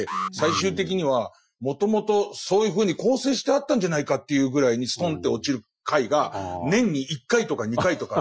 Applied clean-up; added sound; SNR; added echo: classical method Wiener filter.